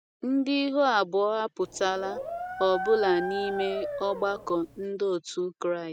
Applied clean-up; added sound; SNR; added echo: none; Dog; 8 dB; none.